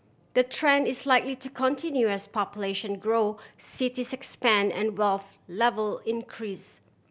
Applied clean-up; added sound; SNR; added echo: none; none; none; none.